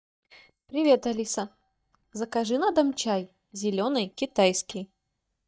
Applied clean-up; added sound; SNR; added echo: neural mask model DeepFilterNet 3.